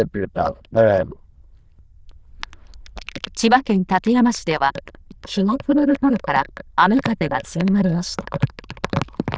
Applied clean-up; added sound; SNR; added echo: neural diffusion model UNIVERSE++.